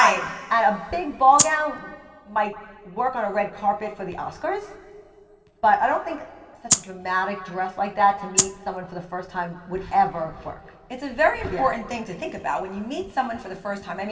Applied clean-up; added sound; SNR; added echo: none; Rattle (instrument); -2 dB; reverberation time 2.5 s.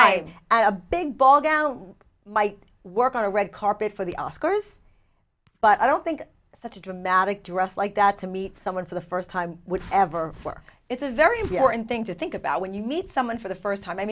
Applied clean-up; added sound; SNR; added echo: none; none; none; none.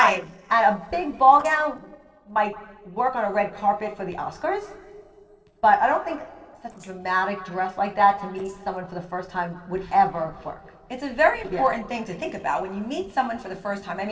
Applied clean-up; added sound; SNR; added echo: neural separator model SepFormer DNS4.